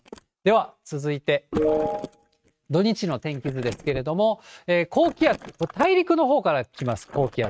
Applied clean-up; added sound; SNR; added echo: neural mask model RNNoise.